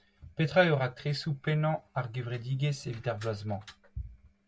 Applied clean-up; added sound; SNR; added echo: none; none; none; none.